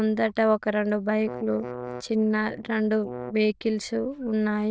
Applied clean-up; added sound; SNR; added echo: neural diffusion model UNIVERSE++.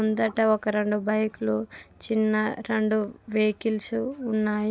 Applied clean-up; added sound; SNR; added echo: none; none; none; none.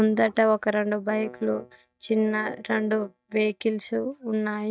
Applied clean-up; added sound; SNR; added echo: neural mask model DeepFilterNet 3.